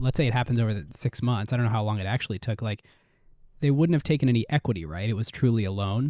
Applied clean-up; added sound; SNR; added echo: neural mask model Resemble Enhance denoiser.